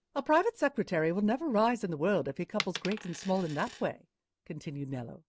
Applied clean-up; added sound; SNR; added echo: none; Coin (dropping); 16 dB; none.